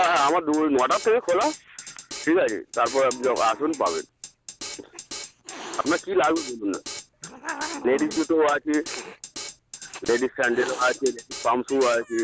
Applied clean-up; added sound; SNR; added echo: none; Drum kit + Hiss; 13 dB; none.